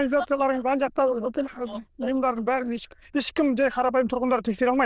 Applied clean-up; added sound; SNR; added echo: neural diffusion model UNIVERSE++.